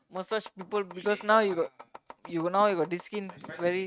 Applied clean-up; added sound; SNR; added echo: neural mask model RNNoise.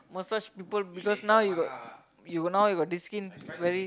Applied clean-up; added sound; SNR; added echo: none; none; none; none.